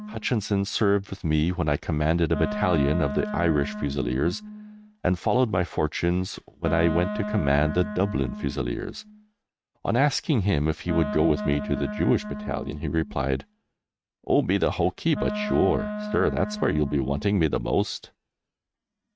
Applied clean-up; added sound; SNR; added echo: neural mask model RNNoise.